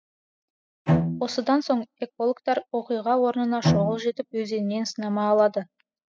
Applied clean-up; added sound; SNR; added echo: classical method spectral subtraction.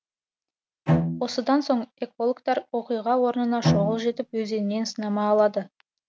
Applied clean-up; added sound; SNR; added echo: none; Bowed string instrument; 1 dB; none.